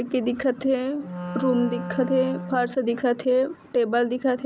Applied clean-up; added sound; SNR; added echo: none; Wind instrument, woodwind instrument; 10 dB; none.